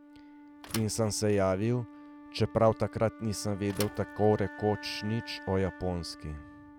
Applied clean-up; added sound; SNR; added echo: none; Thump, thud + Wind instrument, woodwind instrument; 15 dB; none.